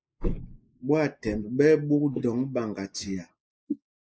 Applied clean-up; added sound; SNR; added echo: neural mask model Resemble Enhance denoiser.